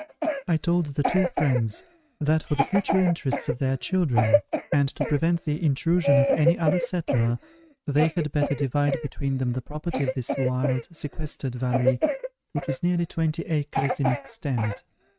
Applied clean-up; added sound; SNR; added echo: neural mask model RNNoise.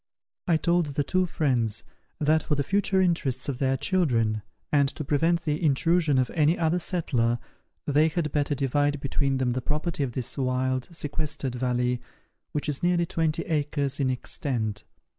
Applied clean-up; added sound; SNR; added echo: none; none; none; none.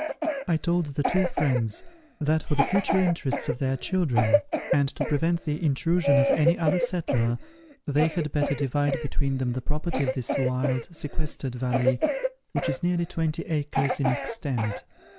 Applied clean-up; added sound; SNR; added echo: none; Cough; 5 dB; none.